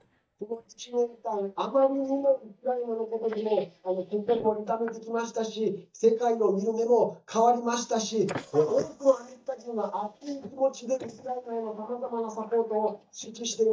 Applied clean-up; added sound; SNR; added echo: neural mask model DeepFilterNet 3.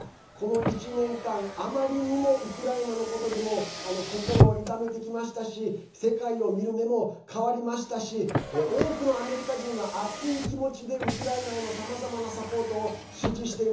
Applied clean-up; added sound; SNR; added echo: none; Car; 3 dB; reverberation time 0.7 s.